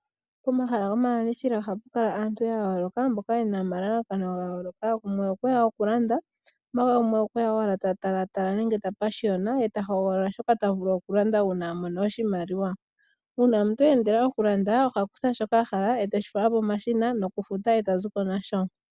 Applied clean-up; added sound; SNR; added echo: none; none; none; none.